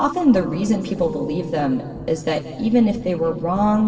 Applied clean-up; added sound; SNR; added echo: none; none; none; reverberation time 2.1 s.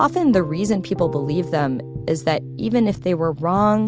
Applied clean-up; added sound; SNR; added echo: none; none; none; none.